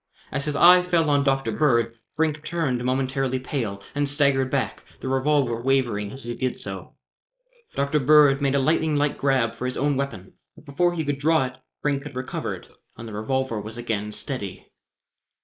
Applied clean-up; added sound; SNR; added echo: neural mask model Resemble Enhance denoiser.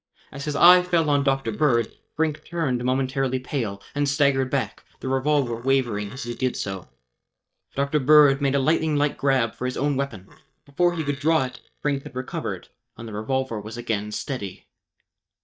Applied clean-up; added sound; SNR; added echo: neural mask model DeepFilterNet 3.